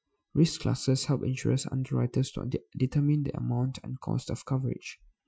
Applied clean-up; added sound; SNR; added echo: classical method Wiener filter.